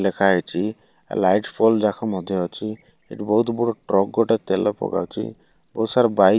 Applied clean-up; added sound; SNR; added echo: none; none; none; none.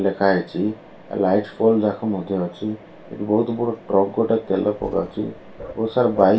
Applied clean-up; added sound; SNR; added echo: none; Mechanisms; 18 dB; reverberation time 0.3 s.